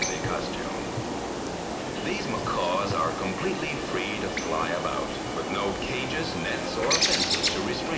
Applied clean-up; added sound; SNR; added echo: none; Bird; -1 dB; reverberation time 0.6 s.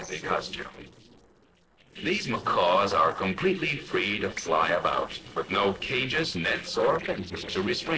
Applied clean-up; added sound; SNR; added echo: neural separator model SepFormer DNS4.